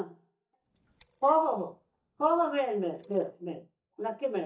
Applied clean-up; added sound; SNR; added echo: neural mask model DeepFilterNet 3.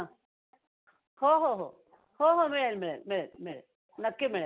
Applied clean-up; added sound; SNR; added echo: none; none; none; none.